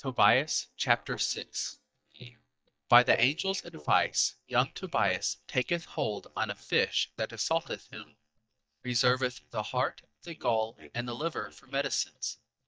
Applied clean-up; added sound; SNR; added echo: neural mask model DeepFilterNet 3.